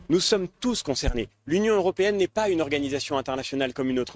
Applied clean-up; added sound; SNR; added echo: neural mask model RNNoise.